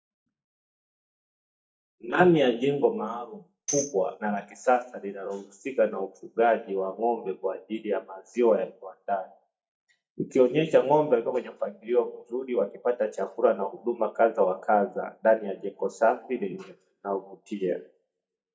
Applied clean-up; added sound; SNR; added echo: neural mask model DeepFilterNet 3.